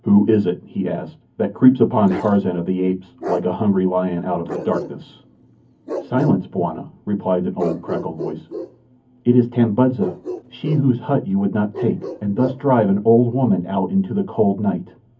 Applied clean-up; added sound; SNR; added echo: none; Bark; 14 dB; reverberation time 0.3 s.